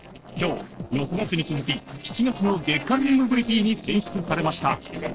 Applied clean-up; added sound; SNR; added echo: neural separator model SepFormer DNS4.